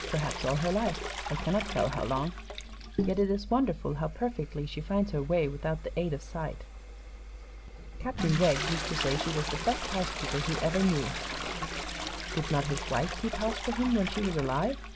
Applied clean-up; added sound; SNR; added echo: none; Toilet flush; 7 dB; none.